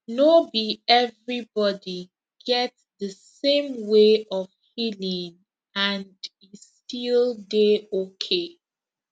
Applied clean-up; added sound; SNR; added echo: none; none; none; none.